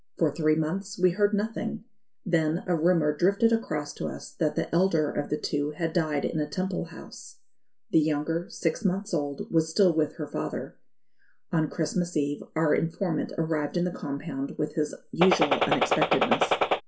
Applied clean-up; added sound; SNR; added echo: none; Gunshot, gunfire; -3 dB; reverberation time 0.2 s.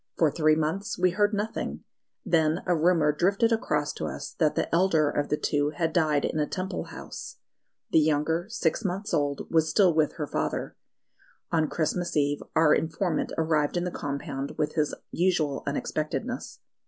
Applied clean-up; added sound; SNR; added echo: none; none; none; none.